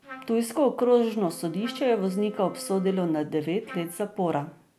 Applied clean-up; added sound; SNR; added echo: none; Trumpet + Wind instrument, woodwind instrument; 19 dB; none.